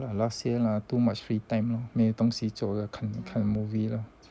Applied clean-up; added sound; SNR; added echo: none; none; none; none.